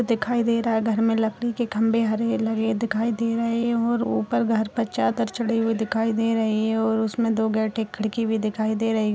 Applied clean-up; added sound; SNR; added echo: none; none; none; none.